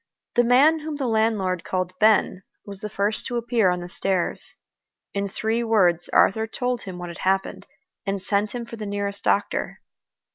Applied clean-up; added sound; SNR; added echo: none; none; none; none.